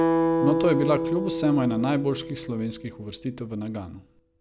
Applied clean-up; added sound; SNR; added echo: none; Acoustic guitar; 1 dB; none.